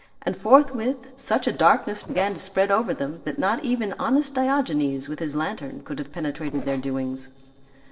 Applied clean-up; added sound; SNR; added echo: neural separator model SepFormer DNS4.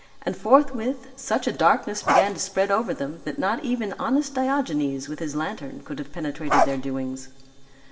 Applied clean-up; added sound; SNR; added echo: none; Bark; 1 dB; reverberation time 2.8 s.